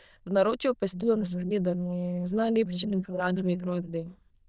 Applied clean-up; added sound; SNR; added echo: neural diffusion model UNIVERSE++.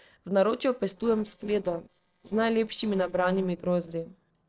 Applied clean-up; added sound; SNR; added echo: neural separator model SepFormer DNS4.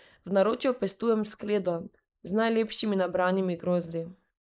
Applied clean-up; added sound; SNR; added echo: neural mask model Resemble Enhance denoiser.